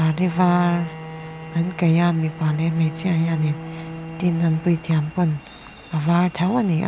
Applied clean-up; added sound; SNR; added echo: none; Bowed string instrument; 15 dB; none.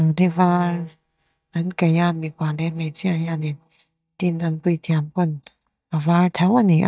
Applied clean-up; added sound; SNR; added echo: neural mask model DeepFilterNet 3.